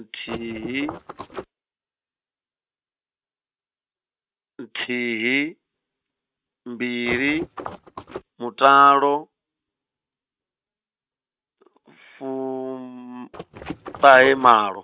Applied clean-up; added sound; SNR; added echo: neural mask model RNNoise.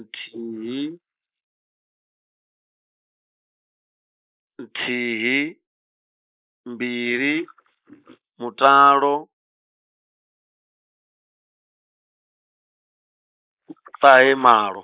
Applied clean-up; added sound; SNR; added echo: neural mask model Resemble Enhance denoiser.